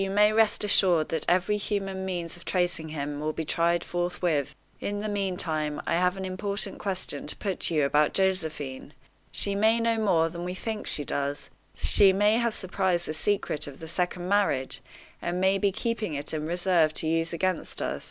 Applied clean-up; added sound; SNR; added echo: none; none; none; none.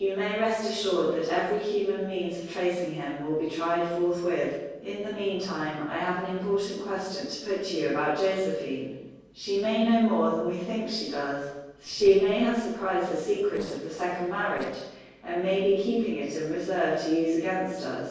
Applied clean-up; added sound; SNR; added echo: neural separator model SepFormer DNS4.